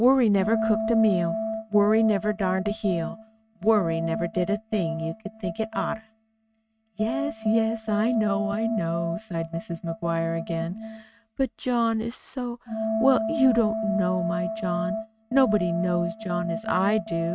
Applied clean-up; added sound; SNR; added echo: neural mask model RNNoise.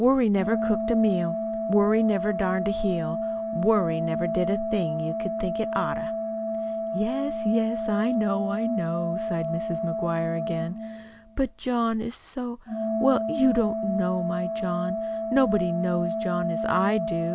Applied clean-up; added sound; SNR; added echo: none; Organ; 3 dB; none.